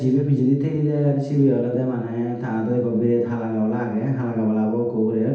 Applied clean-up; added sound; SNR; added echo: none; none; none; reverberation time 0.8 s.